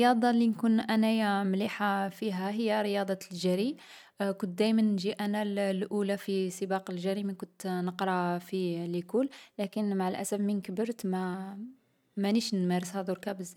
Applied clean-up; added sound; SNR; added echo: none; none; none; none.